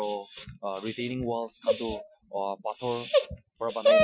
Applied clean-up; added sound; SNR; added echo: classical method Wiener filter.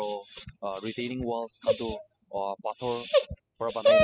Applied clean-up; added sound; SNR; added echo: classical method spectral subtraction.